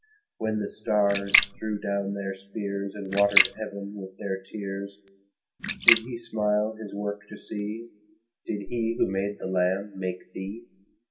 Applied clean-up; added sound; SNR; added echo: none; Splash, splatter; 0 dB; reverberation time 0.5 s.